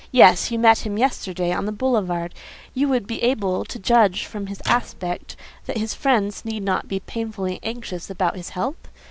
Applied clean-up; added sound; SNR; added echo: none; Microwave oven; 16 dB; none.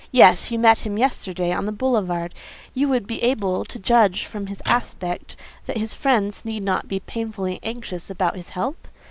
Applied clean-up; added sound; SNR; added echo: neural mask model Resemble Enhance denoiser.